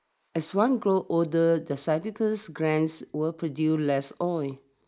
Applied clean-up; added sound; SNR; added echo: neural mask model Resemble Enhance denoiser.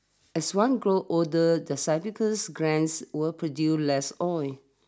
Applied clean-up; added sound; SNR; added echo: none; none; none; none.